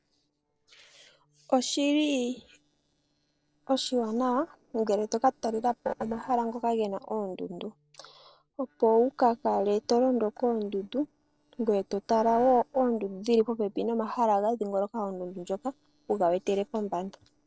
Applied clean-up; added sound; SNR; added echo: neural separator model SepFormer DNS4.